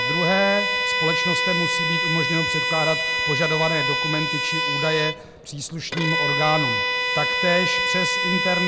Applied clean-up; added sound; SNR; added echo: none; Bowed string instrument; -2 dB; none.